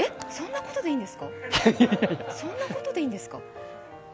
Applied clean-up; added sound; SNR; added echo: none; none; none; none.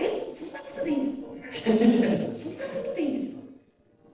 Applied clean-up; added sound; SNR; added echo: neural separator model SepFormer DNS4.